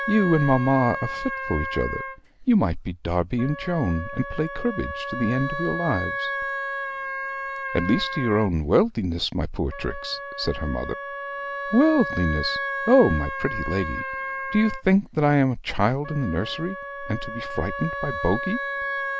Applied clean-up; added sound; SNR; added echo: none; Wind instrument, woodwind instrument; 7 dB; none.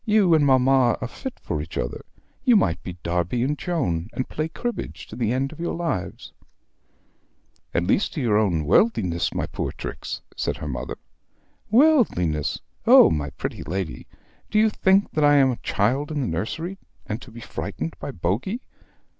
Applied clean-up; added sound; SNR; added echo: none; none; none; none.